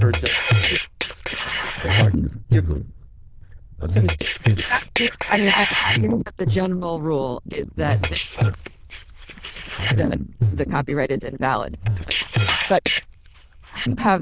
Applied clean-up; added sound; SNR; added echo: neural diffusion model UNIVERSE++.